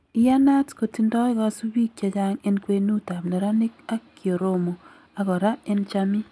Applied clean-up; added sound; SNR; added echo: none; none; none; none.